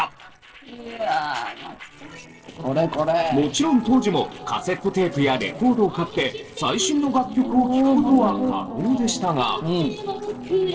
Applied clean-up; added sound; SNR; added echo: neural separator model SepFormer DNS4.